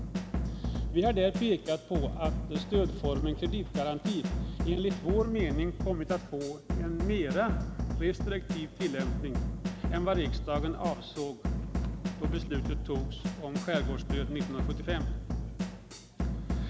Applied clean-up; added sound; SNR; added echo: none; Drum / Drum kit; 0 dB; none.